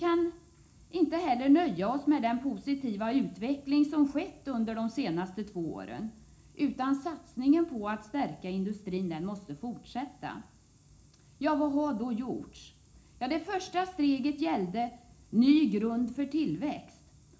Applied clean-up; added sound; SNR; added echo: none; none; none; reverberation time 0.4 s.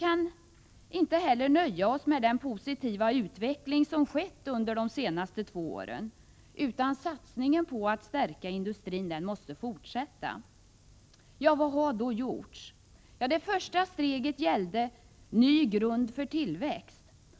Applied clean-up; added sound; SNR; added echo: none; none; none; none.